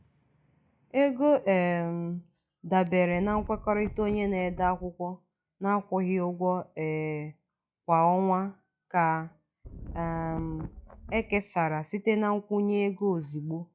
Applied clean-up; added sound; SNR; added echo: classical method log-MMSE.